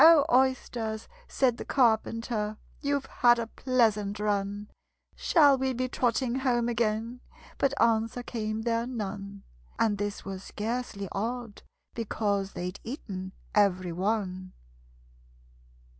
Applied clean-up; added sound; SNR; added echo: none; none; none; none.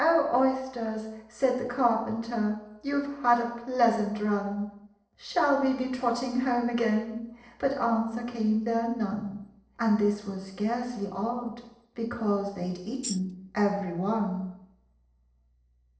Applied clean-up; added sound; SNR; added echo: neural separator model SepFormer DNS4.